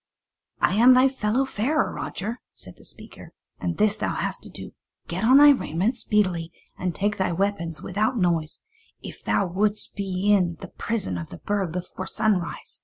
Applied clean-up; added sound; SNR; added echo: none; none; none; none.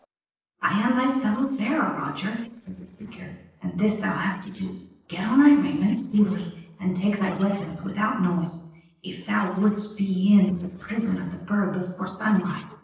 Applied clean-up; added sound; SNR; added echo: neural separator model SepFormer DNS4.